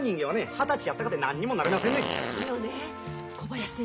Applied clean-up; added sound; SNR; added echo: none; Fart; 3 dB; none.